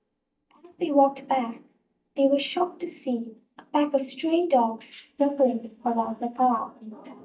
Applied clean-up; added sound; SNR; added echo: neural mask model DeepFilterNet 3.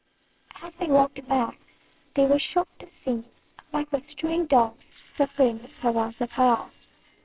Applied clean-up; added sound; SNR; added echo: neural separator model SepFormer WHAMR!.